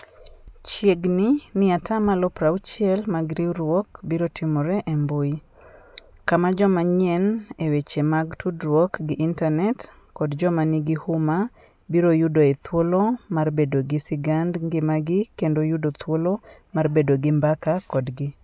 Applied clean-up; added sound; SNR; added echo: none; none; none; none.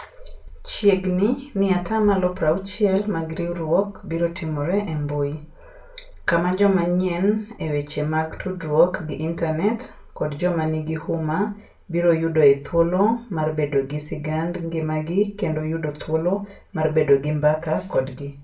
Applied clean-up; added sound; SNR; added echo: none; none; none; reverberation time 0.3 s.